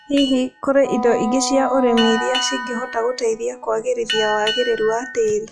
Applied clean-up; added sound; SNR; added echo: classical method log-MMSE.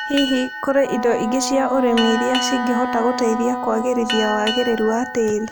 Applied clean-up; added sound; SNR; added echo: none; Boat, Water vehicle + Wind instrument, woodwind instrument; 5 dB; none.